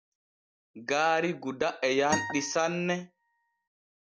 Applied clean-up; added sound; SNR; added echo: none; Acoustic guitar; 7 dB; none.